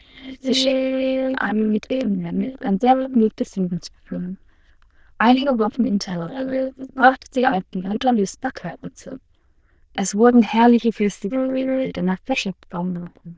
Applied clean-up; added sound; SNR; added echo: neural diffusion model UNIVERSE++.